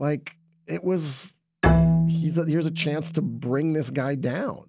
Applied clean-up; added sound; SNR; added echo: none; Bowed string instrument; -1 dB; none.